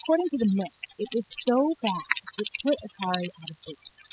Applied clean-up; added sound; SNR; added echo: classical method spectral subtraction.